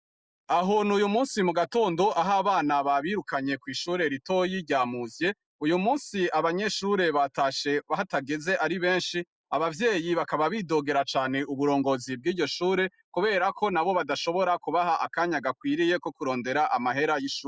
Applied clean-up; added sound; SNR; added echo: neural mask model Resemble Enhance denoiser.